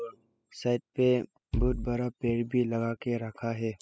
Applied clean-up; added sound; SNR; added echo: classical method spectral subtraction.